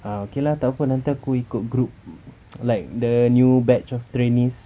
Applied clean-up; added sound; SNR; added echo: none; none; none; none.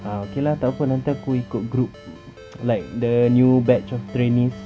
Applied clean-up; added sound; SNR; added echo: none; Bowed string instrument + Ringtone; 17 dB; none.